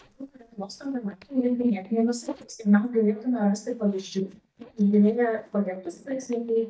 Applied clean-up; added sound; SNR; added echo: neural mask model DeepFilterNet 3.